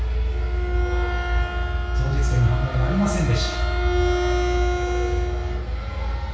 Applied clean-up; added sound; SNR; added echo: none; Bowed string instrument; 7 dB; reverberation time 0.6 s.